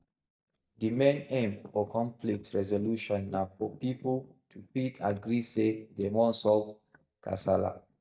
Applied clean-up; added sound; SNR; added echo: neural mask model DeepFilterNet 3.